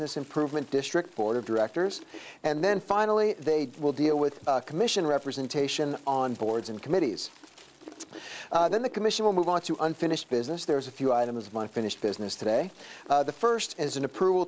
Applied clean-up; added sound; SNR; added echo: none; Wind; 20 dB; none.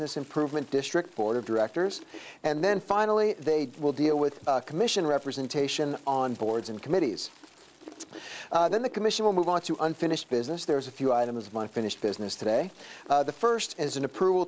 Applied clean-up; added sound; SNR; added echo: neural mask model Resemble Enhance denoiser.